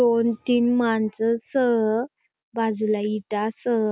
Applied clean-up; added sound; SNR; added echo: none; none; none; none.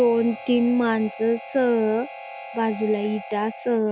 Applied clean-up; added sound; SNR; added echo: none; Harmonica; 16 dB; none.